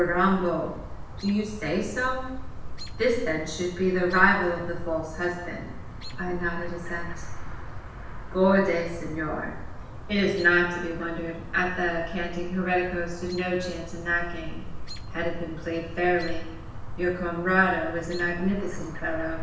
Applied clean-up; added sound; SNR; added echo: none; Chirp, tweet; 7 dB; reverberation time 0.9 s.